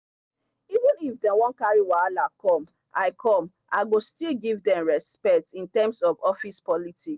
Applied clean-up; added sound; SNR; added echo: none; none; none; none.